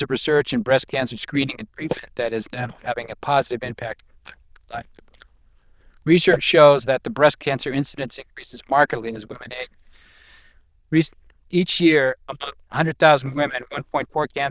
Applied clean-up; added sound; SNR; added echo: neural diffusion model UNIVERSE++.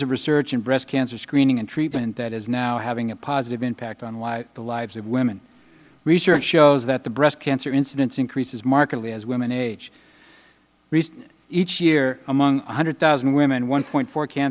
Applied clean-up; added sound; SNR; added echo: neural mask model Resemble Enhance denoiser.